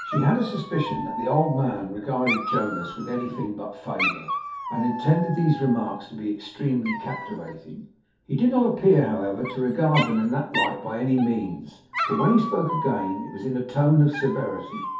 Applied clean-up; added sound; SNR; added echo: none; Dog; 9 dB; reverberation time 0.5 s.